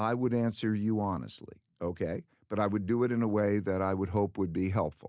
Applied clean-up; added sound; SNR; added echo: none; none; none; none.